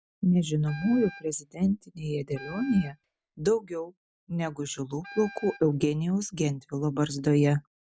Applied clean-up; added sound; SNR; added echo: none; Wind instrument, woodwind instrument; 19 dB; none.